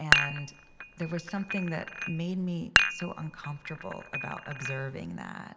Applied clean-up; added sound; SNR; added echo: none; Dishes, pots, and pans; -4 dB; none.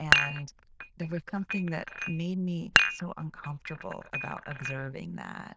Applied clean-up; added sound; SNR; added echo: neural diffusion model UNIVERSE++.